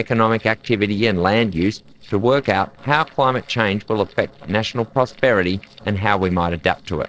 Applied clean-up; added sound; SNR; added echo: neural separator model SepFormer DNS4.